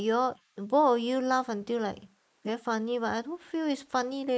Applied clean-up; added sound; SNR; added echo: neural mask model Resemble Enhance denoiser.